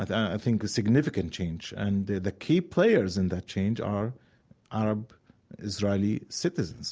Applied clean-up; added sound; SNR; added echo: none; none; none; none.